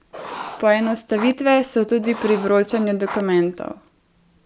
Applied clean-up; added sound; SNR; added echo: none; Writing; 14 dB; none.